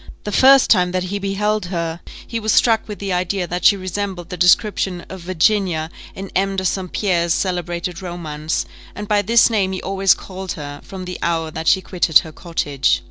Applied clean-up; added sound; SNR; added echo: none; none; none; none.